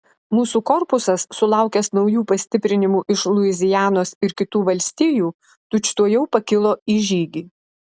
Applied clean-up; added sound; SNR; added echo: none; none; none; none.